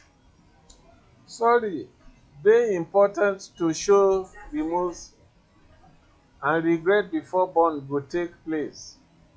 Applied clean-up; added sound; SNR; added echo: classical method log-MMSE.